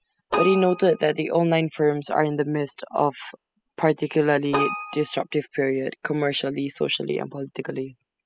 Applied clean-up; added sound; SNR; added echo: classical method spectral subtraction.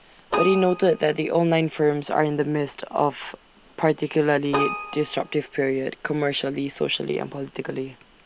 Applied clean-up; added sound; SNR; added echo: none; Keyboard (musical); 10 dB; none.